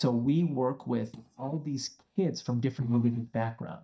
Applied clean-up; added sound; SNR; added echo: neural mask model DeepFilterNet 3.